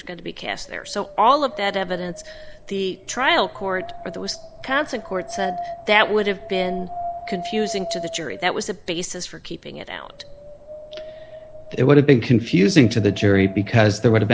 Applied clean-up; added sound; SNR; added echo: none; Wind; 15 dB; none.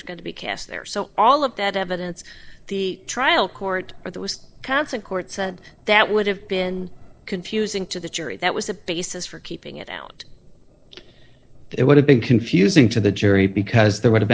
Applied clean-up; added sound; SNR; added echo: neural separator model SepFormer DNS4.